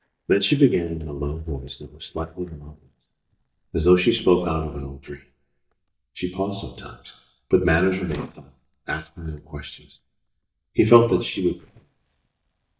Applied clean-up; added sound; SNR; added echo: neural mask model DeepFilterNet 3.